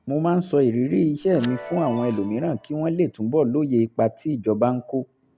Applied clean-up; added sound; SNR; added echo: none; Chime; 19 dB; none.